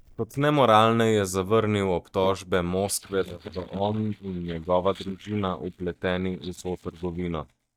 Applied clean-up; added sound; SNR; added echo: neural mask model DeepFilterNet 3.